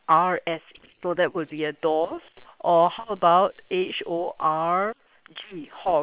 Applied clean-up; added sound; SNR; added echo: neural separator model SepFormer WHAM!.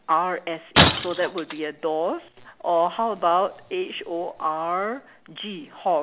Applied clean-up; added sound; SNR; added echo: none; Shatter; -1 dB; none.